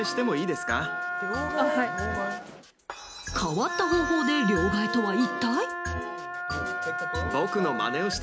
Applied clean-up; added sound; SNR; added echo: none; Wind instrument, woodwind instrument; 4 dB; none.